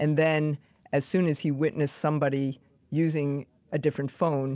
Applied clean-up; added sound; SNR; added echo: none; none; none; none.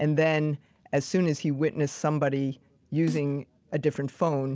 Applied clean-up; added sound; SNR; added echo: none; Snare drum; 13 dB; none.